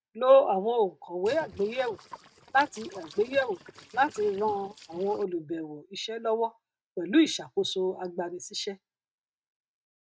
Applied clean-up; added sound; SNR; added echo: neural mask model RNNoise.